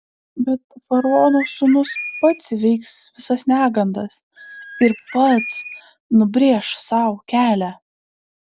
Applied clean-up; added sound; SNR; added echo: none; Bird; 13 dB; none.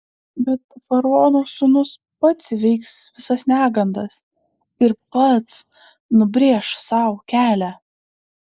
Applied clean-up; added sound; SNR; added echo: neural mask model Resemble Enhance denoiser.